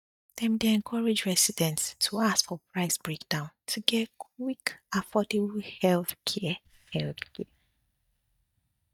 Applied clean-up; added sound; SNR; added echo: neural mask model DeepFilterNet 3.